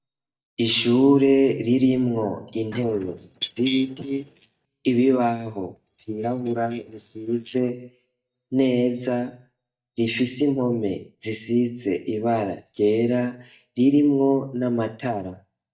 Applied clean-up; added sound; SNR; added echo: neural mask model DeepFilterNet 3.